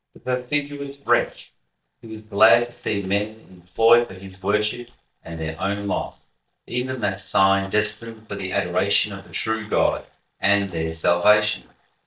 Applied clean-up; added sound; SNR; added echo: neural mask model DeepFilterNet 3.